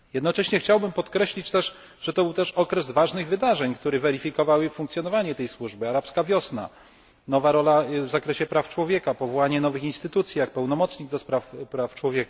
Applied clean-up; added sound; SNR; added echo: none; none; none; none.